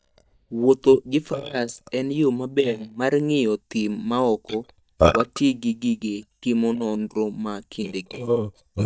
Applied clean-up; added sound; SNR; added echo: neural mask model DeepFilterNet 3.